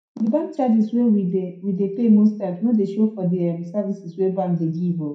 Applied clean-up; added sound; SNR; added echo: none; none; none; reverberation time 0.4 s.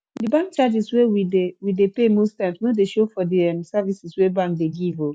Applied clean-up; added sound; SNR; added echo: none; none; none; none.